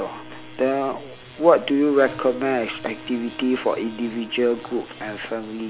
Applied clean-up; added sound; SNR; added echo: none; Wind instrument, woodwind instrument; 20 dB; none.